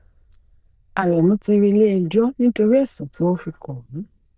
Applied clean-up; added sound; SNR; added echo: neural diffusion model UNIVERSE++.